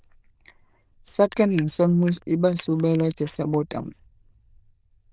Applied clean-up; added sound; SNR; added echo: neural diffusion model UNIVERSE++.